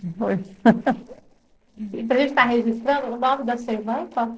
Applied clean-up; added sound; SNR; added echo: neural separator model SepFormer DNS4.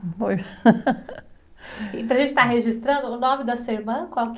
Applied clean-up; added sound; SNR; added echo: none; none; none; none.